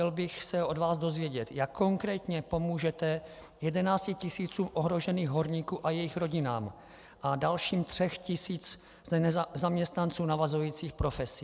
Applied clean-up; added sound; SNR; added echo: none; none; none; none.